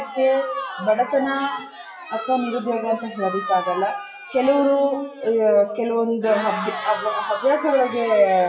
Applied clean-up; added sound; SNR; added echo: classical method WPE with log-MMSE.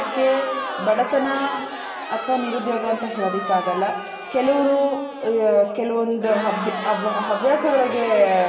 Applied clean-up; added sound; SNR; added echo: none; Crowd; 9 dB; reverberation time 1.7 s.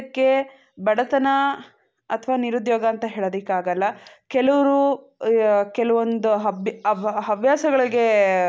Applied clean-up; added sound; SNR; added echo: none; none; none; none.